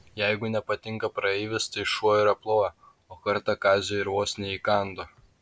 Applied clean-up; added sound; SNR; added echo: none; none; none; none.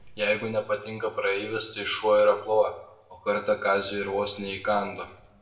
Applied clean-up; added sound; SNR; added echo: none; none; none; reverberation time 0.6 s.